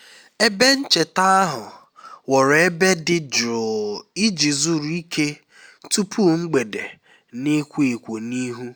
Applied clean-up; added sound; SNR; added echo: none; none; none; none.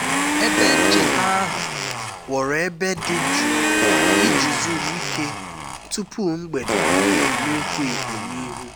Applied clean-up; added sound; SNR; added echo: none; Fart + Domestic sounds, home sounds; -5 dB; none.